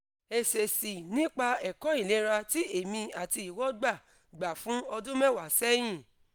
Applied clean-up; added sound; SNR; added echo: none; none; none; none.